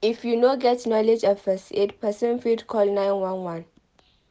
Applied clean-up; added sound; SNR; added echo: none; none; none; none.